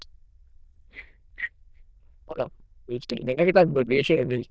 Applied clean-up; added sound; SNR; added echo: neural diffusion model UNIVERSE++.